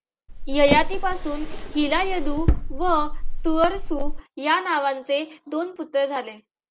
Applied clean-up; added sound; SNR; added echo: none; Drawer open or close; -1 dB; none.